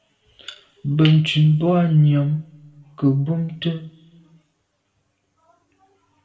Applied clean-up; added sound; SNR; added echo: none; none; none; reverberation time 1.2 s.